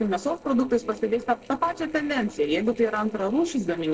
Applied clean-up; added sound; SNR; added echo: neural separator model SepFormer DNS4.